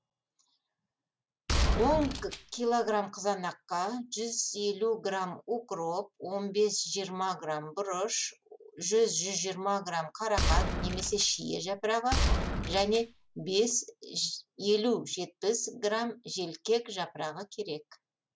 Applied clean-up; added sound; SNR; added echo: none; Gunshot, gunfire; -1 dB; none.